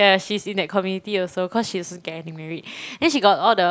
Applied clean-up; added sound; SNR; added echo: none; none; none; none.